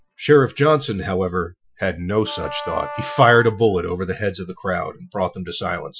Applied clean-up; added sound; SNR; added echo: classical method Wiener filter.